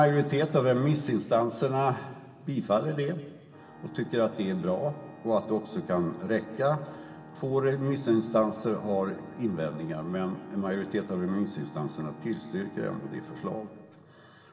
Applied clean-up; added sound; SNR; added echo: none; Organ; 18 dB; reverberation time 2.4 s.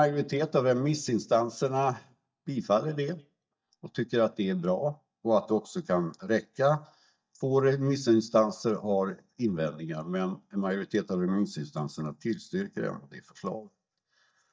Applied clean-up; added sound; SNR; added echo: neural mask model DeepFilterNet 3.